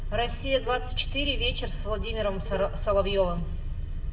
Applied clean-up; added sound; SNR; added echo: none; Dishes, pots, and pans; 15 dB; reverberation time 0.6 s.